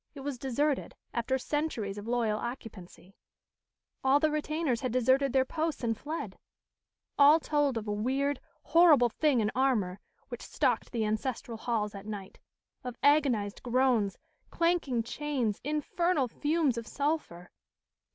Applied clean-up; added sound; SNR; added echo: none; none; none; none.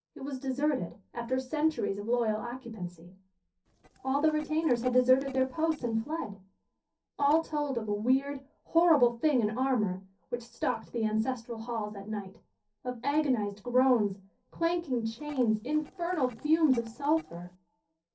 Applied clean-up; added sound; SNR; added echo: neural separator model SepFormer DNS4.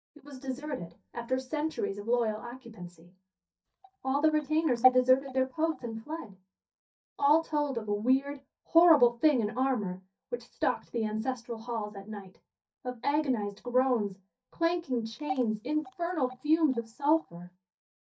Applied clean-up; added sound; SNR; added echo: neural mask model DeepFilterNet 3.